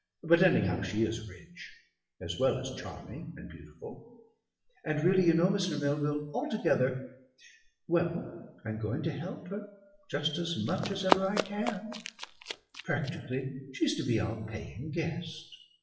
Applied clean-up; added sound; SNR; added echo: classical method WPE with log-MMSE.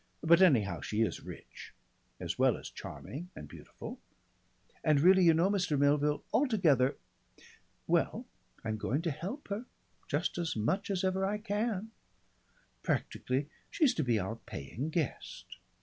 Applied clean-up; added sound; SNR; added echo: none; none; none; none.